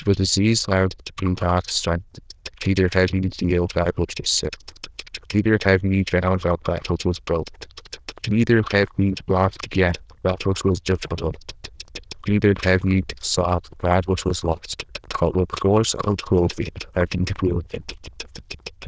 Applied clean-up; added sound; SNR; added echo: neural diffusion model UNIVERSE++.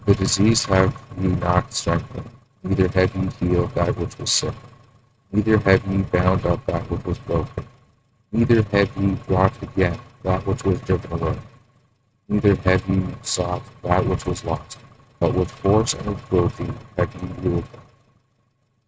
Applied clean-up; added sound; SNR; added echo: neural mask model RNNoise.